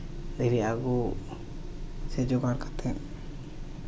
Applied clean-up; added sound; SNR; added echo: none; none; none; none.